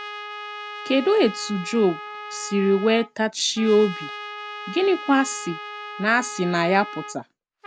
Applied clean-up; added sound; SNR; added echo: none; Trumpet; 12 dB; none.